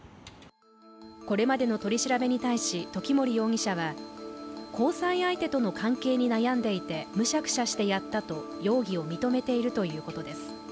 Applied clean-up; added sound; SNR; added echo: none; none; none; none.